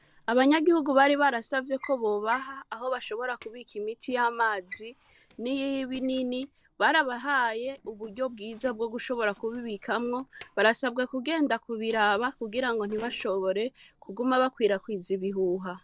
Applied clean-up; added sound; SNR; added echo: neural separator model SepFormer DNS4.